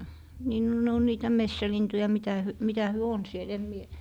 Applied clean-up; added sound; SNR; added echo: none; none; none; none.